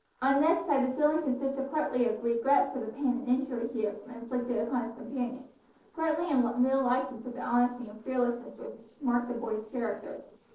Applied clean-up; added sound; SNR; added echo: neural separator model SepFormer DNS4.